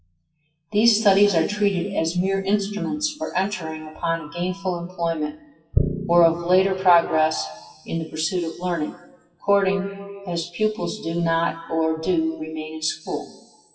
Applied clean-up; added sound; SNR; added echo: classical method WPE with log-MMSE.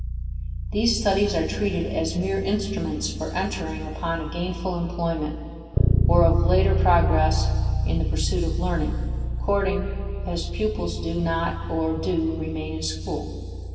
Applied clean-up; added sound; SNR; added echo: none; Bass guitar; -1 dB; reverberation time 2.4 s.